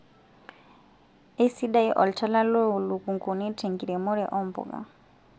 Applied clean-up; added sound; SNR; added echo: none; none; none; none.